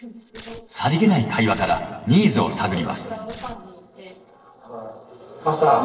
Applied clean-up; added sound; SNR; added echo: neural separator model SepFormer DNS4.